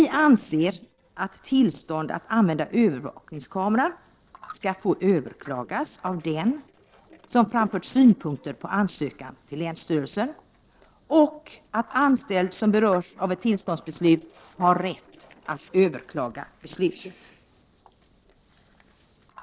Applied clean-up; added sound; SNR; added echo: neural separator model SepFormer DNS4.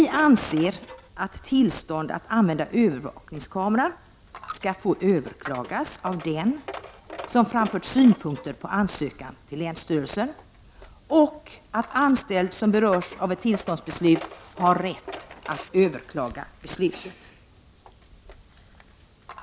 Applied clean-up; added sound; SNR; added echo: none; Coin (dropping); 18 dB; none.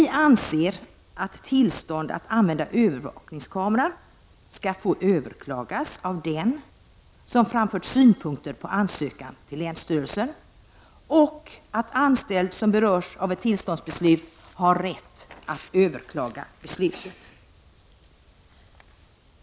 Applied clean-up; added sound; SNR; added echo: none; none; none; none.